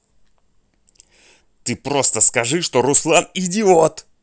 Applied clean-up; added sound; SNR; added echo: none; none; none; none.